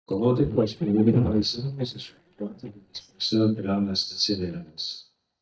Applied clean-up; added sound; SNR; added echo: neural mask model DeepFilterNet 3.